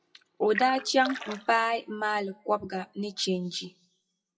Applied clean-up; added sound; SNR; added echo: classical method WPE with log-MMSE.